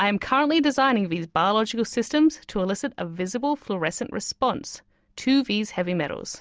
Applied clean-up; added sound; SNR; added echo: none; none; none; none.